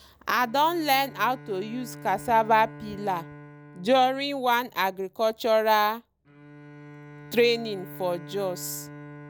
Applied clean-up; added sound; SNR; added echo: none; Bowed string instrument; 18 dB; none.